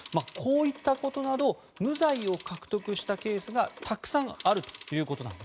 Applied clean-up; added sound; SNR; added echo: none; Telephone; 17 dB; none.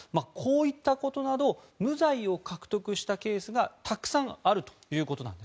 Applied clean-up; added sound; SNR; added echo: none; none; none; none.